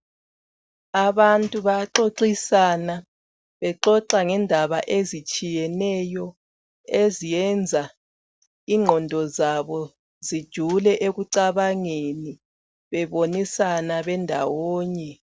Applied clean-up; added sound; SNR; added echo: none; none; none; none.